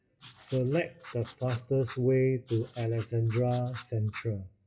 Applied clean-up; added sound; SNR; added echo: classical method WPE with log-MMSE.